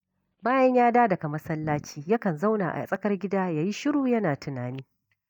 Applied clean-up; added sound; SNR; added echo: neural mask model DeepFilterNet 3.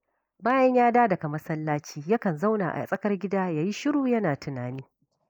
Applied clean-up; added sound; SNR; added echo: neural mask model Resemble Enhance denoiser.